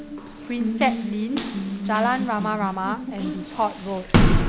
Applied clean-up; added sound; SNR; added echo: none; Water tap, faucet; -3 dB; none.